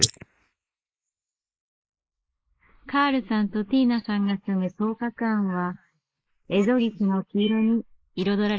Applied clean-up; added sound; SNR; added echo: neural mask model Resemble Enhance denoiser.